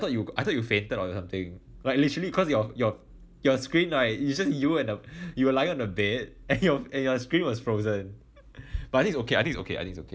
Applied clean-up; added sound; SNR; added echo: none; none; none; none.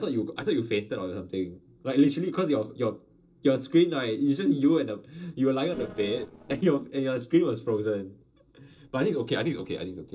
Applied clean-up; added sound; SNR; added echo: neural separator model SepFormer DNS4.